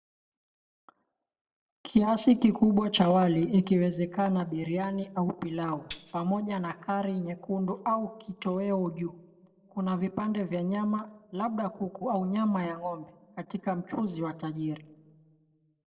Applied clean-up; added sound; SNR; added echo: neural separator model SepFormer DNS4.